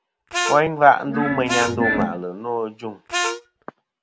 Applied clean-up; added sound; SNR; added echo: none; Glass + Harmonica; 2 dB; none.